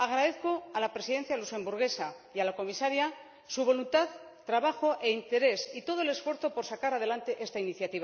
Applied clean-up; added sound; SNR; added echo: none; none; none; none.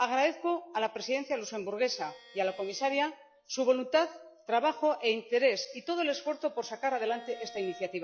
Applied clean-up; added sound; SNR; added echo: classical method log-MMSE.